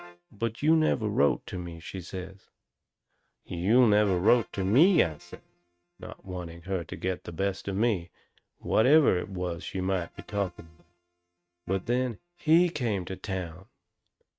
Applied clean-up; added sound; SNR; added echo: neural mask model RNNoise.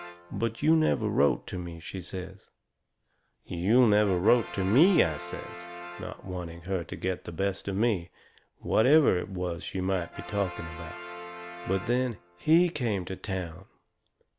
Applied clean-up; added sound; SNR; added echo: none; Brass instrument; 17 dB; none.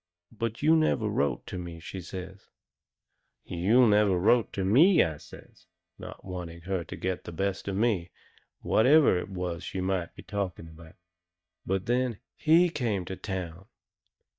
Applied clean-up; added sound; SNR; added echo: neural mask model DeepFilterNet 3.